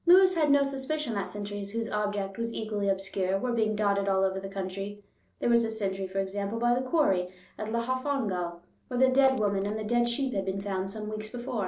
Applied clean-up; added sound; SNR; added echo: neural separator model SepFormer DNS4.